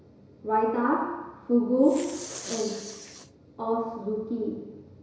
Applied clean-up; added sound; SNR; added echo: none; Respiratory sounds; 15 dB; reverberation time 1.0 s.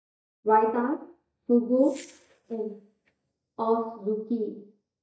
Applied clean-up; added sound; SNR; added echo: neural mask model DeepFilterNet 3.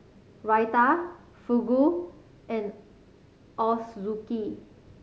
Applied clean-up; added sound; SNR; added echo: none; none; none; none.